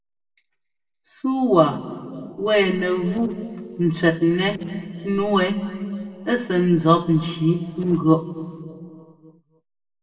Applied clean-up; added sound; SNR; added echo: neural separator model SepFormer DNS4.